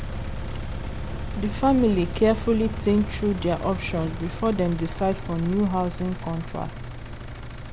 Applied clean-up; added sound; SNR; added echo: none; Engine; 6 dB; none.